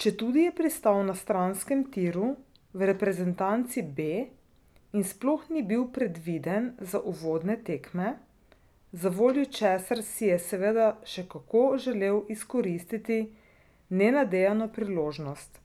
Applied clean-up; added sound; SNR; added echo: none; none; none; none.